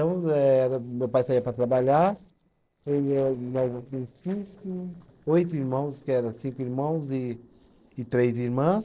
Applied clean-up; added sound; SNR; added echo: neural separator model SepFormer DNS4.